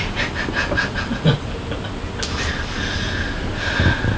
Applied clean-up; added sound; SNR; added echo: none; none; none; none.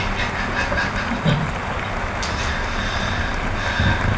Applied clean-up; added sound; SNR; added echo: none; Applause; 5 dB; reverberation time 1.7 s.